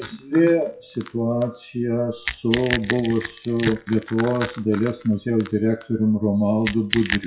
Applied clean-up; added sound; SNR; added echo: classical method WPE with log-MMSE.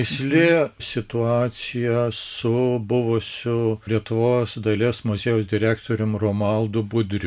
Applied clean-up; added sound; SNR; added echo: none; none; none; none.